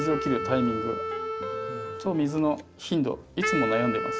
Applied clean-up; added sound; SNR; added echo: none; Wind instrument, woodwind instrument; 3 dB; none.